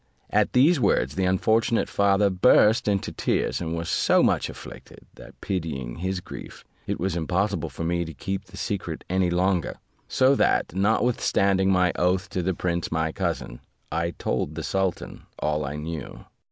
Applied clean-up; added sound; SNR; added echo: none; none; none; none.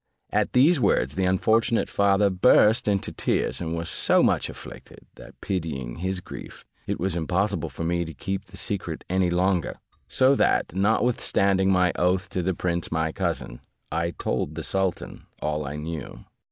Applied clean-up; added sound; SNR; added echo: neural mask model DeepFilterNet 3.